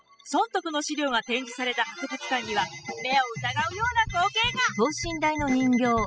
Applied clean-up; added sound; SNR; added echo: classical method spectral subtraction.